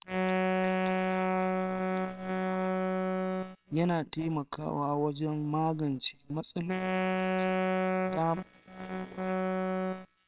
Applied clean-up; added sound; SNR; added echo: neural separator model SepFormer WHAMR!.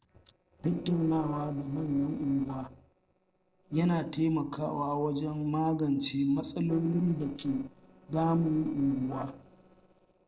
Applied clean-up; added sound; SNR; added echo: neural separator model SepFormer DNS4.